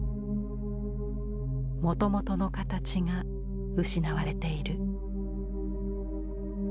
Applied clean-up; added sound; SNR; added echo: none; none; none; none.